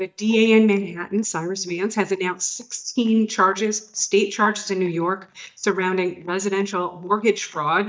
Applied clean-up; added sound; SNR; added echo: neural mask model DeepFilterNet 3.